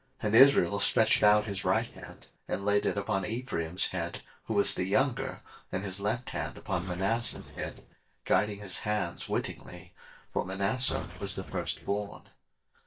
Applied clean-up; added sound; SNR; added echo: neural mask model DeepFilterNet 3.